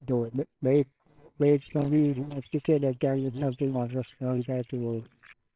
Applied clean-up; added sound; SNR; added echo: neural separator model SepFormer WHAMR!.